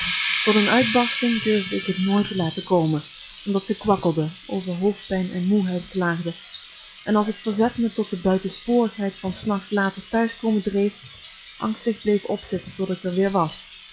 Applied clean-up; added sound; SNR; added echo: classical method log-MMSE.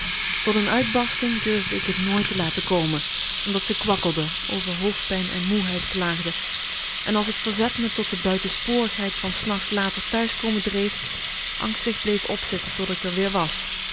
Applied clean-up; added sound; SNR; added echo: none; Water tap, faucet; -2 dB; none.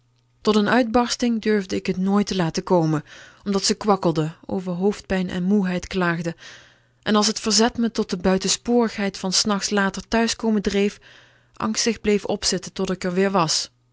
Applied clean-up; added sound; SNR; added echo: none; none; none; none.